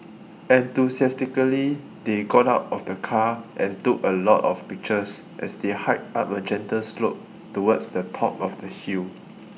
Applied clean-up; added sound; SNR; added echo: none; none; none; none.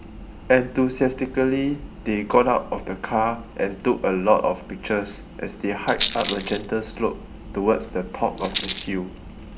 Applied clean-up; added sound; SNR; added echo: none; Rattle; 13 dB; none.